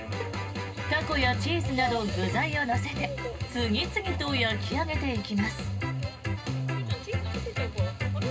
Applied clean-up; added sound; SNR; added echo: none; Bowed string instrument; 18 dB; reverberation time 0.2 s.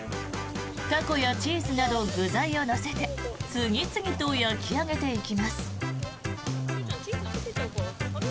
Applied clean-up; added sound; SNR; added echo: none; none; none; none.